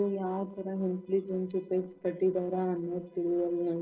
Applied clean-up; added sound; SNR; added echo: neural separator model SepFormer DNS4.